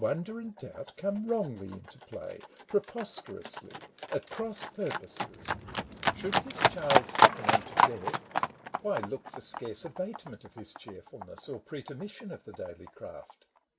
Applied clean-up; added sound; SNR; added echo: none; Livestock, farm animals, working animals; -4 dB; none.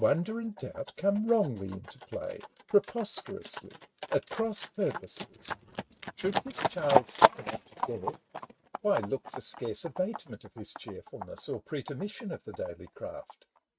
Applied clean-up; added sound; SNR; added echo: neural mask model RNNoise.